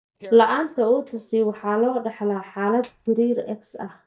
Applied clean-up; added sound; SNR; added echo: neural mask model DeepFilterNet 3.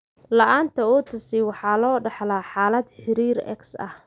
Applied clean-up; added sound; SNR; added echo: none; none; none; none.